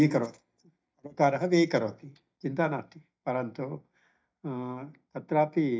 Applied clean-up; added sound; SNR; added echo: neural mask model DeepFilterNet 3.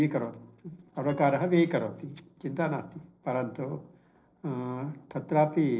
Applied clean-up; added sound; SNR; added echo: neural separator model SepFormer DNS4.